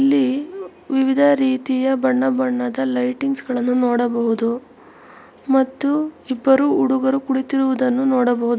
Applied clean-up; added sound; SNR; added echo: none; none; none; none.